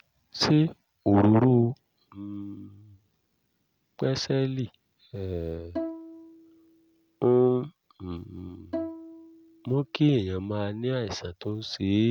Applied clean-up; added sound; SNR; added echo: none; Bowed string instrument; 12 dB; none.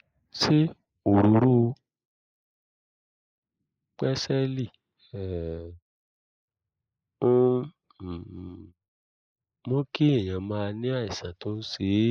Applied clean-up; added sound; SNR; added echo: neural mask model Resemble Enhance denoiser.